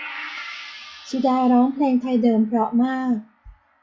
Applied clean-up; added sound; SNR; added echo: classical method log-MMSE.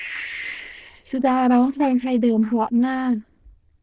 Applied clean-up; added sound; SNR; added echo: neural diffusion model UNIVERSE++.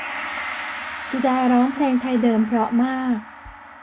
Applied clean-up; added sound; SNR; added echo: none; Gong; 11 dB; none.